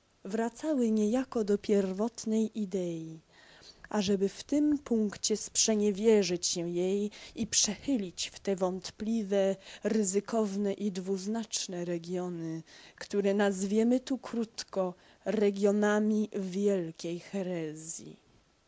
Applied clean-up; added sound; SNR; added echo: none; none; none; none.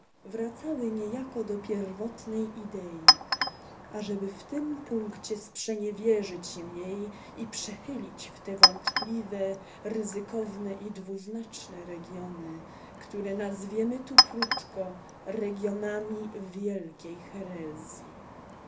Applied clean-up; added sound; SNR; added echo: none; Chink, clink; -3 dB; reverberation time 0.3 s.